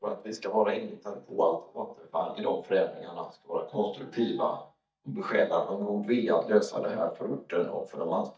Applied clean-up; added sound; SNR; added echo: neural mask model DeepFilterNet 3.